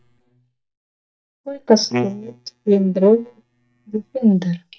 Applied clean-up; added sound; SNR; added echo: neural mask model DeepFilterNet 3.